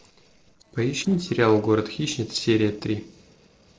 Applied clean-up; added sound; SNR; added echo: neural separator model SepFormer DNS4.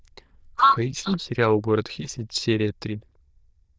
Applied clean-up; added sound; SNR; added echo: neural diffusion model UNIVERSE++.